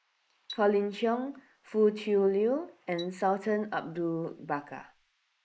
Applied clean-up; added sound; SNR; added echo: neural mask model Resemble Enhance denoiser.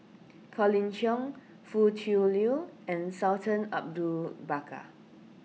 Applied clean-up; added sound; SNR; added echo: none; none; none; none.